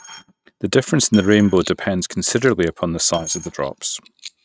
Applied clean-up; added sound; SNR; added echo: neural mask model RNNoise.